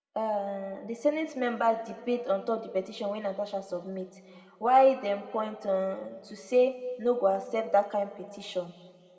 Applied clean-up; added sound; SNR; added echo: none; none; none; reverberation time 1.7 s.